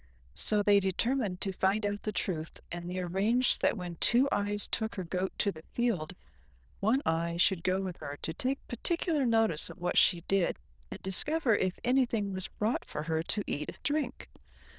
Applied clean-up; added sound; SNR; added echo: neural diffusion model UNIVERSE++.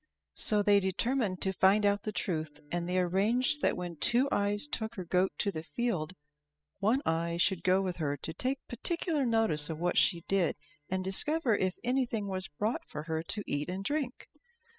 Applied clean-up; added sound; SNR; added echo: classical method spectral subtraction.